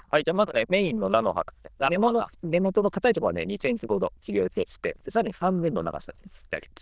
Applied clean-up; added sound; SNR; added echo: neural diffusion model UNIVERSE++.